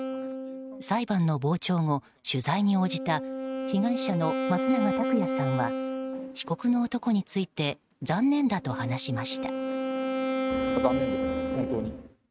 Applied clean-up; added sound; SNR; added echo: neural mask model RNNoise.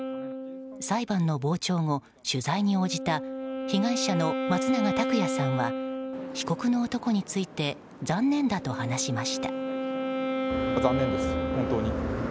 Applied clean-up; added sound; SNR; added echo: none; Wind instrument, woodwind instrument; 4 dB; none.